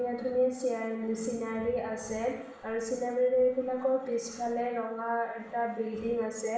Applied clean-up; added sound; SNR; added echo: none; none; none; reverberation time 0.6 s.